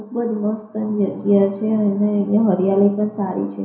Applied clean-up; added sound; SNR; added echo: none; none; none; reverberation time 0.7 s.